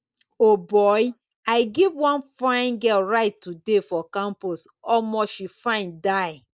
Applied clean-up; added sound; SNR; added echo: neural mask model Resemble Enhance denoiser.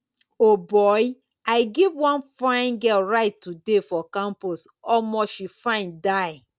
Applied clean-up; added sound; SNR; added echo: none; none; none; none.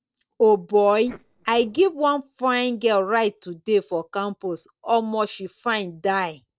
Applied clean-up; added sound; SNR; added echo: neural separator model SepFormer DNS4.